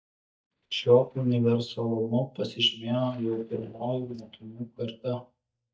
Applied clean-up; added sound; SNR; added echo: neural mask model DeepFilterNet 3.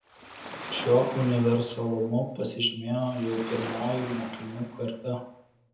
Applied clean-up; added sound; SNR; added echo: none; Waves, surf; 13 dB; reverberation time 0.7 s.